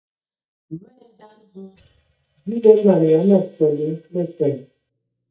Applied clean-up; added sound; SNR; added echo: neural mask model DeepFilterNet 3.